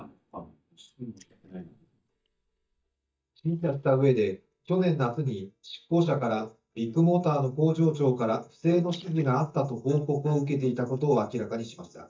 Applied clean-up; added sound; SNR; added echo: neural mask model DeepFilterNet 3.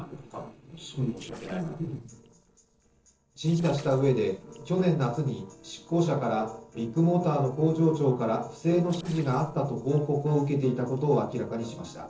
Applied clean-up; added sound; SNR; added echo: neural separator model SepFormer DNS4.